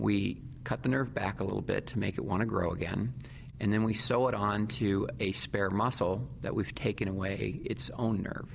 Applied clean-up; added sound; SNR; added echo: none; none; none; none.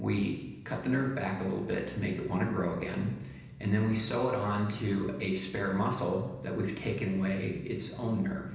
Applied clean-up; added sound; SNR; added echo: none; none; none; reverberation time 0.9 s.